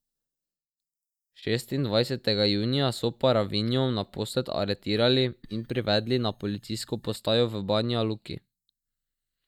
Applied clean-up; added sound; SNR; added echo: neural mask model DeepFilterNet 3.